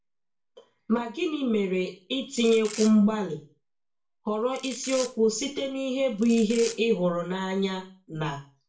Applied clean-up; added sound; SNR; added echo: none; Domestic sounds, home sounds; 14 dB; reverberation time 0.3 s.